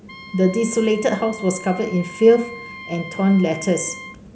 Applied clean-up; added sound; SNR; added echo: none; Wind instrument, woodwind instrument; 17 dB; none.